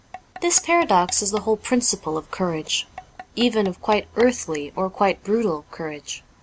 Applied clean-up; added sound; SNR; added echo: none; Tap / Percussion; 19 dB; none.